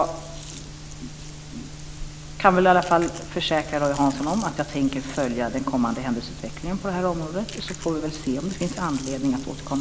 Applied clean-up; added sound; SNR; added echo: none; Chewing, mastication; 18 dB; none.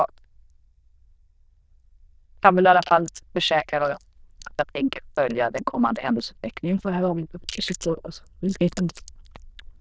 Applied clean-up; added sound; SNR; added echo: neural diffusion model UNIVERSE++.